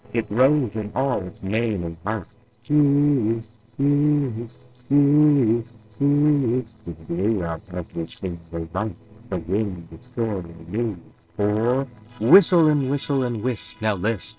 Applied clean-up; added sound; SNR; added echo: neural separator model SepFormer DNS4.